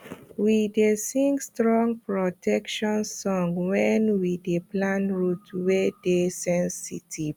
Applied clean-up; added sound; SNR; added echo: none; none; none; none.